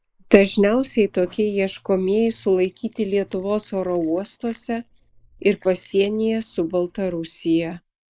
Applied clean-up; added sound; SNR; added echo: neural mask model Resemble Enhance denoiser.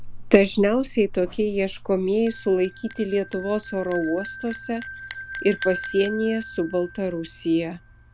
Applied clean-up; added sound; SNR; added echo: none; Bell; 1 dB; none.